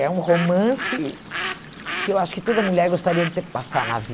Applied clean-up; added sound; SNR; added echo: none; Bird; 9 dB; none.